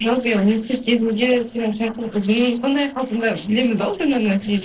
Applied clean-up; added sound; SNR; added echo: neural separator model SepFormer DNS4.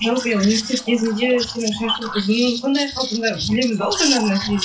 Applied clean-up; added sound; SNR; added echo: classical method WPE with log-MMSE.